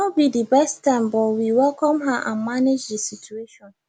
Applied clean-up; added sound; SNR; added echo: none; none; none; none.